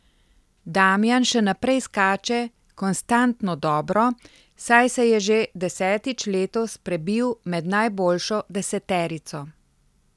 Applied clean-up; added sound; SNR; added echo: none; none; none; none.